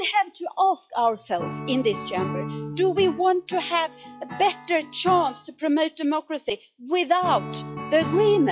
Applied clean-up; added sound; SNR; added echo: classical method log-MMSE.